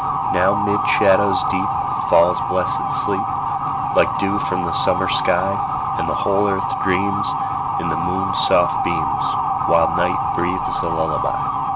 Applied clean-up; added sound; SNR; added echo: none; Motor vehicle (road) / Siren; -2 dB; none.